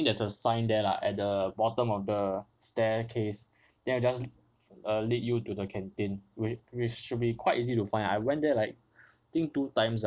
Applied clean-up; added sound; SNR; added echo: none; none; none; none.